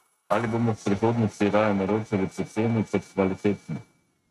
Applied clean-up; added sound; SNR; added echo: neural mask model RNNoise.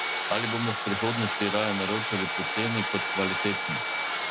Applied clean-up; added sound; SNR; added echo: none; Sawing; -5 dB; none.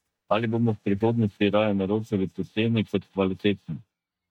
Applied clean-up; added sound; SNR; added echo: neural mask model DeepFilterNet 3.